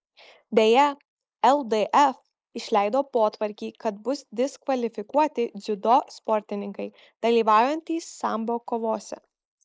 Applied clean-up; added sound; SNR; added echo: neural mask model Resemble Enhance denoiser.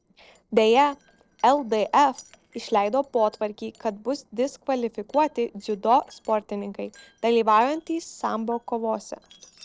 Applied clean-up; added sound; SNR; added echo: neural separator model SepFormer DNS4.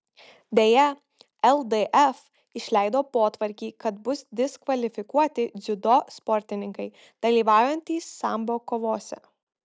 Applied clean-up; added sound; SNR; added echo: none; none; none; none.